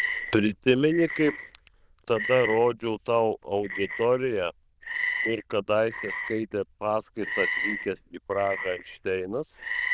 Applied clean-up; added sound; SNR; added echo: neural diffusion model UNIVERSE++.